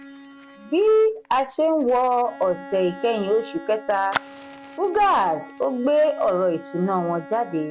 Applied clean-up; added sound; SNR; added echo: none; Fire + Bowed string instrument; 16 dB; none.